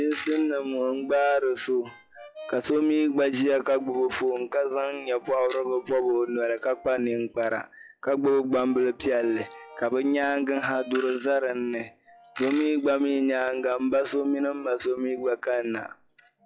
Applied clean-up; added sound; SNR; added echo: classical method log-MMSE.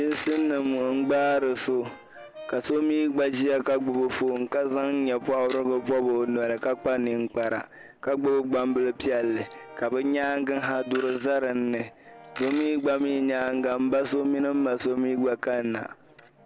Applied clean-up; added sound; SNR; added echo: none; Brass instrument + Coin (dropping); 20 dB; none.